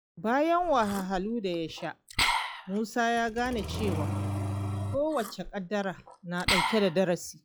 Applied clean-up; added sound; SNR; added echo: classical method log-MMSE.